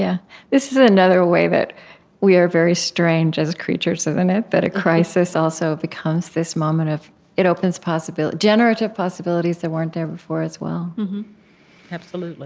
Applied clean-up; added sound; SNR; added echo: none; none; none; none.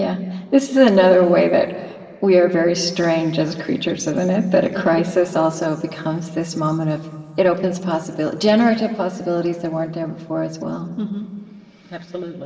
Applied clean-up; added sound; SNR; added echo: none; none; none; reverberation time 2.2 s.